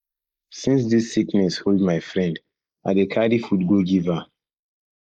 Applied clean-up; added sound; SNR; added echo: neural mask model Resemble Enhance denoiser.